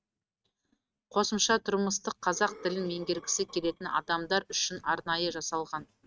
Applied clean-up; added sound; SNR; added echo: neural mask model RNNoise.